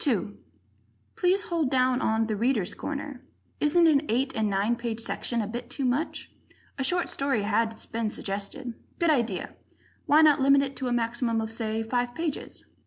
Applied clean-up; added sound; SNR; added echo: none; none; none; none.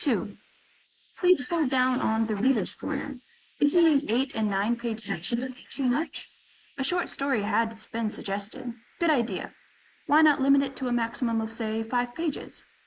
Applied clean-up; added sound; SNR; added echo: neural mask model Resemble Enhance denoiser.